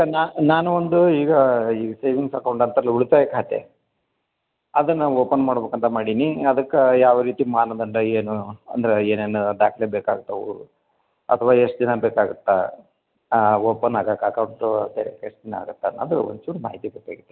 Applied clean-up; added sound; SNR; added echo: none; none; none; none.